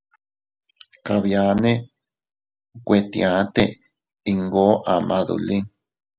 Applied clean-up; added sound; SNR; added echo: none; none; none; none.